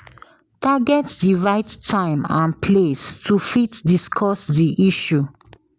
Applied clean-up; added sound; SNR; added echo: none; none; none; none.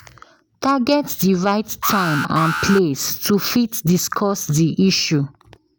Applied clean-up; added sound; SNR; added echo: none; Alarm; 6 dB; none.